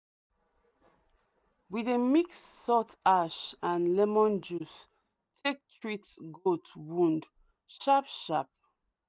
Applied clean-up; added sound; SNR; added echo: none; none; none; none.